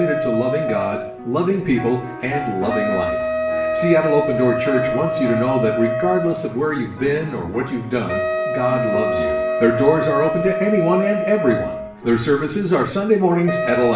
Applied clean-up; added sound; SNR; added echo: none; Wind instrument, woodwind instrument; 3 dB; reverberation time 0.5 s.